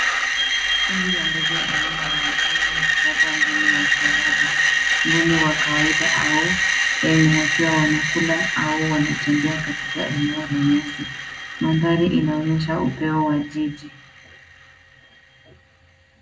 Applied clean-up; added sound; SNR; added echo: none; Screech; -1 dB; reverberation time 0.3 s.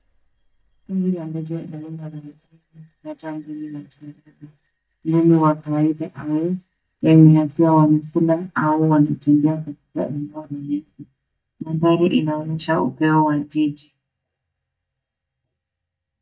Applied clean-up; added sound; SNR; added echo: neural mask model DeepFilterNet 3.